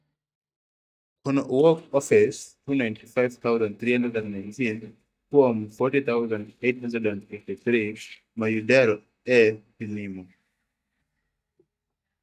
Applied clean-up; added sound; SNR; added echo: neural mask model DeepFilterNet 3.